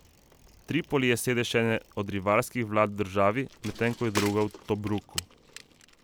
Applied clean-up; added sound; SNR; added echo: none; Bicycle; 15 dB; none.